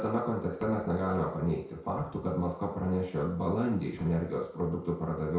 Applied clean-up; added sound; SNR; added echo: neural separator model SepFormer DNS4.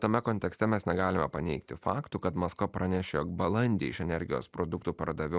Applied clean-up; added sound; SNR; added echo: none; none; none; none.